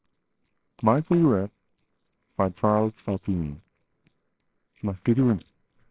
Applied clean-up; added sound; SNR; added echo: neural separator model SepFormer WHAMR!.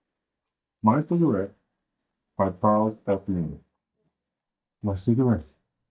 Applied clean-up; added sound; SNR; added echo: neural mask model DeepFilterNet 3.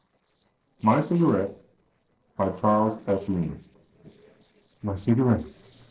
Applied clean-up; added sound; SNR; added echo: neural separator model SepFormer DNS4.